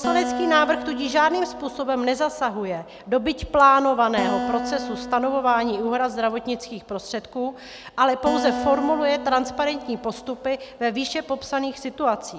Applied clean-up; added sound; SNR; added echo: none; Acoustic guitar; 9 dB; none.